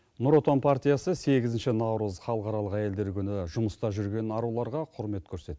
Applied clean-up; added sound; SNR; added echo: none; none; none; none.